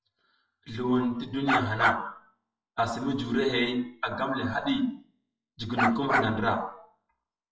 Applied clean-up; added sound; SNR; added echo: classical method WPE with log-MMSE.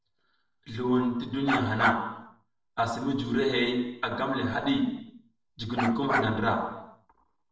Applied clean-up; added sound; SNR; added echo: neural separator model SepFormer DNS4.